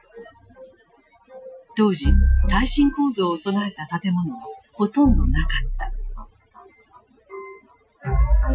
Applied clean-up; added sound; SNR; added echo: classical method Wiener filter.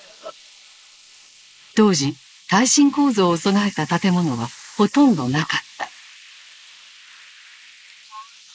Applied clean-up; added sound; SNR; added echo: neural mask model Resemble Enhance denoiser.